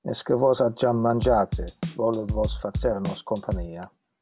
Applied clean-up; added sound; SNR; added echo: none; Drum / Drum kit; 6 dB; none.